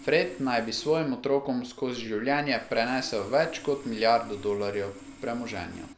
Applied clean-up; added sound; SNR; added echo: none; Sawing; 19 dB; none.